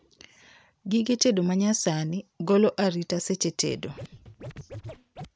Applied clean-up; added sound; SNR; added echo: none; Scratching (performance technique); 15 dB; none.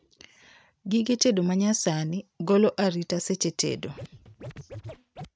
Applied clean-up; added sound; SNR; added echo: neural mask model RNNoise.